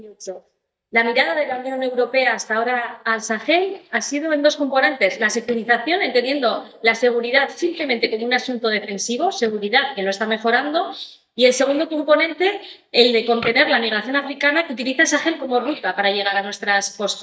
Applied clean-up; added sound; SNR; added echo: neural mask model DeepFilterNet 3.